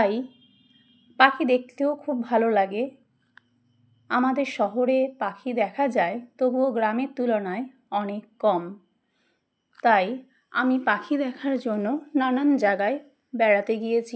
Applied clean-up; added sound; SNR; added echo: none; none; none; none.